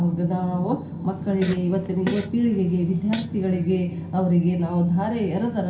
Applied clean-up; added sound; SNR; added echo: none; Fart; 14 dB; reverberation time 0.5 s.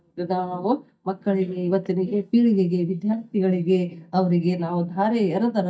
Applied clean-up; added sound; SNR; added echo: neural mask model DeepFilterNet 3.